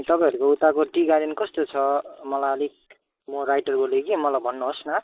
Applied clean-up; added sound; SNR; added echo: neural mask model Resemble Enhance denoiser.